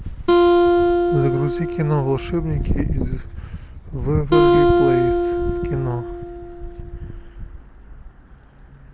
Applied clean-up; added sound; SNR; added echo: none; Acoustic guitar; -4 dB; none.